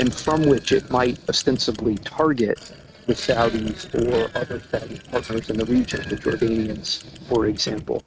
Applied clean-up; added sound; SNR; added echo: neural mask model RNNoise.